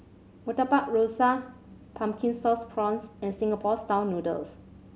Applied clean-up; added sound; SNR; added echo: none; none; none; none.